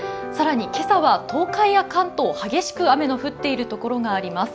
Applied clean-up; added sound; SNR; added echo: none; none; none; none.